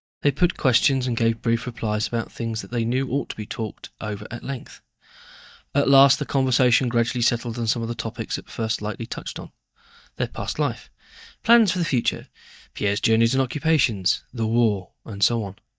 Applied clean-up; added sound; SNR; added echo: neural mask model DeepFilterNet 3.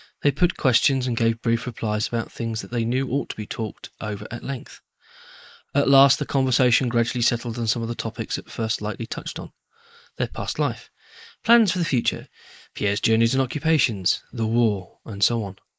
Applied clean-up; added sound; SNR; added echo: neural mask model Resemble Enhance denoiser.